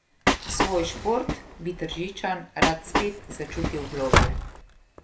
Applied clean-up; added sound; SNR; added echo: none; Train + Sliding door; -3 dB; none.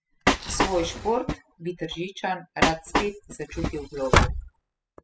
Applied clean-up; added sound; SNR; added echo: classical method spectral subtraction.